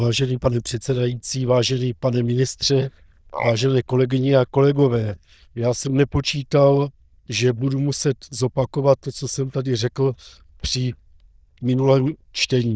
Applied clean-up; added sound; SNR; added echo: neural diffusion model UNIVERSE++.